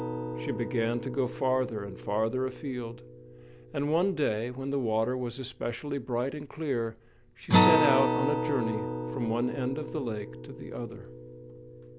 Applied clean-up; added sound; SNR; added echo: none; Acoustic guitar; 2 dB; none.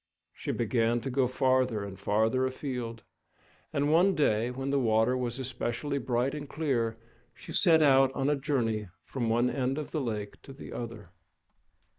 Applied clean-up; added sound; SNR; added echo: neural mask model Resemble Enhance denoiser.